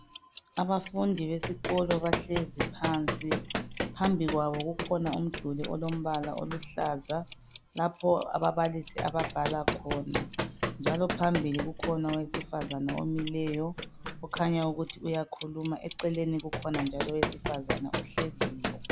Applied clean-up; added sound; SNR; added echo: none; Clock + Run; 3 dB; none.